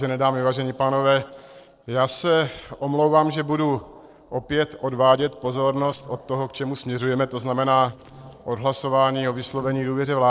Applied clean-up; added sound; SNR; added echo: neural separator model SepFormer DNS4.